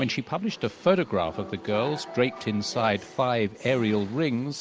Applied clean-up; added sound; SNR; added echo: none; none; none; none.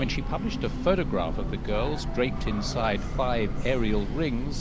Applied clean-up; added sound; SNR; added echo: none; Train / Breathing; 1 dB; none.